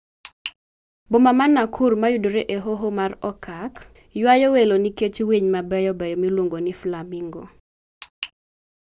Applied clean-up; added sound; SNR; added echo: none; none; none; none.